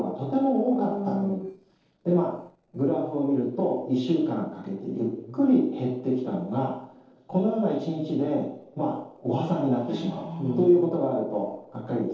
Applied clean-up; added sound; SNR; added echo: neural separator model SepFormer DNS4.